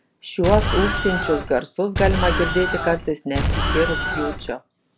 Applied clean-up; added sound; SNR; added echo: none; Explosion; 0 dB; none.